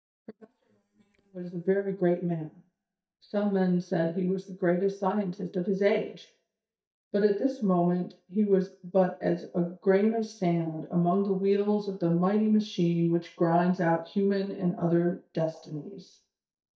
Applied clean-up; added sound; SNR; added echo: neural mask model DeepFilterNet 3.